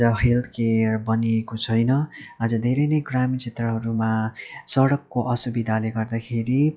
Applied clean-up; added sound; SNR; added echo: classical method log-MMSE.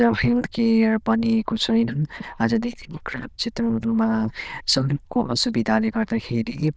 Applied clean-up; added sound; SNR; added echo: neural diffusion model UNIVERSE++.